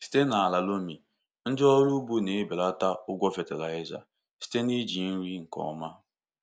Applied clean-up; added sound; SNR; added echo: none; none; none; none.